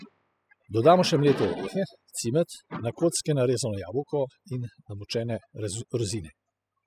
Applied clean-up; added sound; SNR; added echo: classical method spectral subtraction.